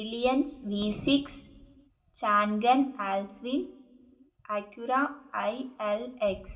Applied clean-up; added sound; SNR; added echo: none; none; none; reverberation time 1.3 s.